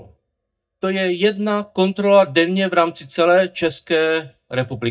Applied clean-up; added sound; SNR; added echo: neural mask model DeepFilterNet 3.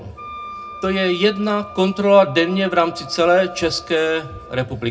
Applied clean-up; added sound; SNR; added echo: none; Wind instrument, woodwind instrument; 18 dB; reverberation time 0.2 s.